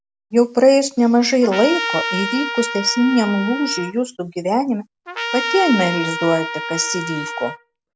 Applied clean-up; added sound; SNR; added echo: none; Trumpet; 7 dB; none.